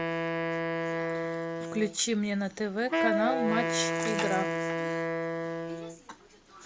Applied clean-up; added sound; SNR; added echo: none; Wind instrument, woodwind instrument; -2 dB; none.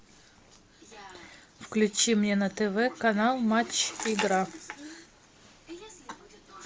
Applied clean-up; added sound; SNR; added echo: none; none; none; none.